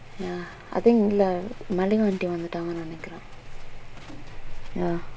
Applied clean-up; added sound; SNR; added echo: none; Livestock, farm animals, working animals; 8 dB; none.